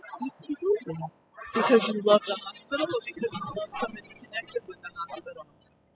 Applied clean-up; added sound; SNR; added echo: classical method spectral subtraction.